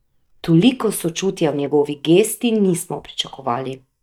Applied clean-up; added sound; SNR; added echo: neural mask model DeepFilterNet 3.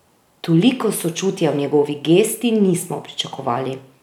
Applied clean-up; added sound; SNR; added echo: none; none; none; none.